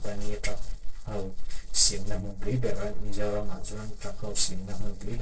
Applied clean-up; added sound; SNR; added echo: neural separator model SepFormer DNS4.